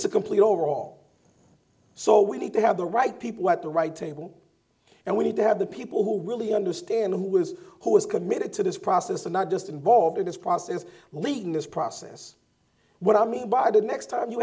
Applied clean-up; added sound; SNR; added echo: none; none; none; none.